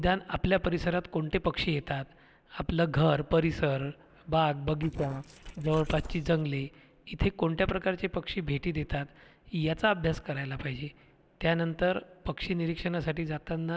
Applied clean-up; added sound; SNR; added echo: neural separator model SepFormer DNS4.